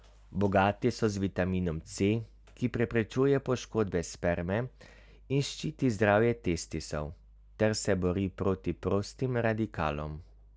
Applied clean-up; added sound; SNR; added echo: none; none; none; none.